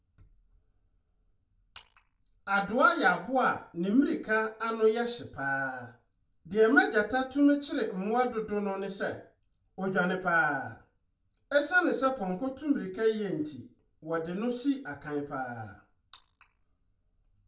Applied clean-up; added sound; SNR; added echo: none; none; none; reverberation time 0.3 s.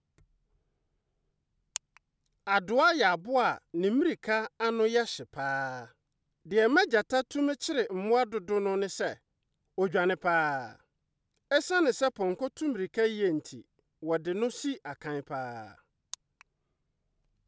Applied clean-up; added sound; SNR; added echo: none; none; none; none.